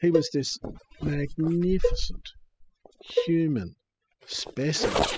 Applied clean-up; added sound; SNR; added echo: classical method spectral subtraction.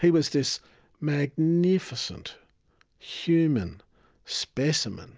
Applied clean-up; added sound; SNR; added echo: none; none; none; none.